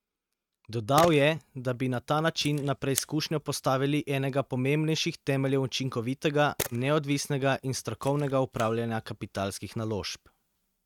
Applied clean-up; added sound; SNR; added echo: neural mask model RNNoise.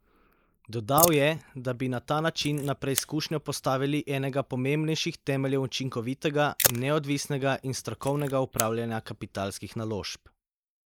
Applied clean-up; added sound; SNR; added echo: neural mask model Resemble Enhance denoiser.